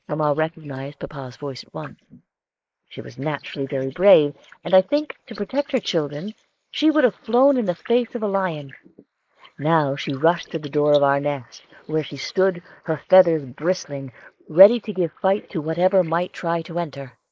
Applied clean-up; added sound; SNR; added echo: neural mask model Resemble Enhance denoiser.